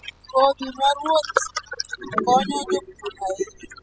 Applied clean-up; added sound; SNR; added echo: classical method spectral subtraction.